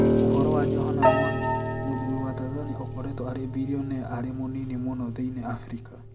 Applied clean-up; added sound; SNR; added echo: none; Piano; -5 dB; reverberation time 0.4 s.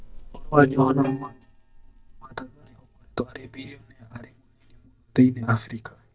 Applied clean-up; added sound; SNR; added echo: neural mask model DeepFilterNet 3.